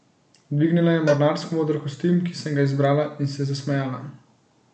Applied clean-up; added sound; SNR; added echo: none; Cowbell; 13 dB; none.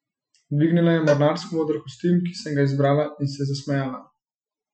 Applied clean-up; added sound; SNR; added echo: classical method Wiener filter.